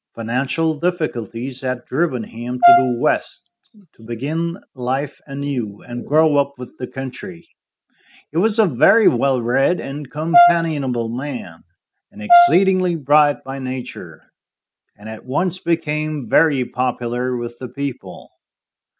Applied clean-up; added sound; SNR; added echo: none; Brass instrument; -2 dB; none.